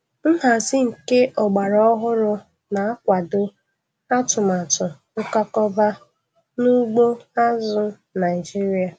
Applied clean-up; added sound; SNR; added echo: none; none; none; none.